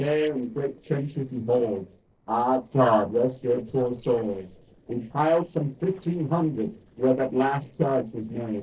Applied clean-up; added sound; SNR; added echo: neural separator model SepFormer DNS4.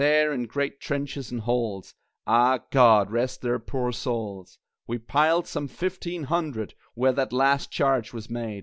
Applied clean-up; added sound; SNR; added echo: none; none; none; none.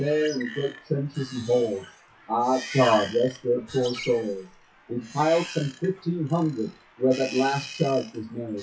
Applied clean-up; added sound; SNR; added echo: classical method WPE with log-MMSE.